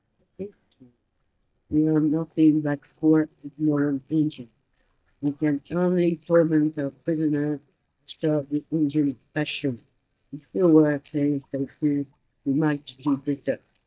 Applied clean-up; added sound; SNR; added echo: neural mask model DeepFilterNet 3.